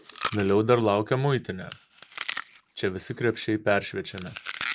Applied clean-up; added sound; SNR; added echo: none; Chewing, mastication; 12 dB; none.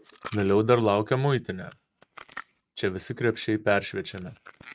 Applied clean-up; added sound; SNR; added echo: neural mask model RNNoise.